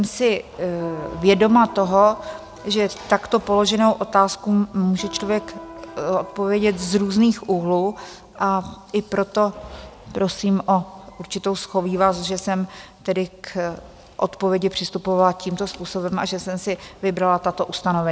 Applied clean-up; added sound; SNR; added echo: none; Electric guitar; 17 dB; none.